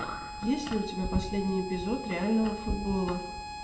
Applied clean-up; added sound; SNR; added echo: none; Harmonica; 10 dB; reverberation time 0.7 s.